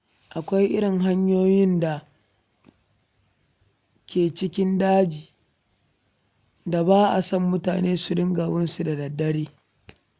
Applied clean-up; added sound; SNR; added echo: none; none; none; none.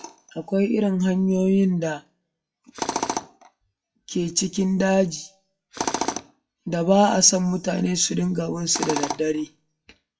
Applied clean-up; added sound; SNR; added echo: classical method WPE with log-MMSE.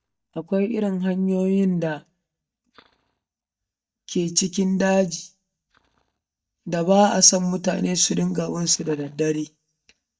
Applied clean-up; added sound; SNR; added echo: neural mask model DeepFilterNet 3.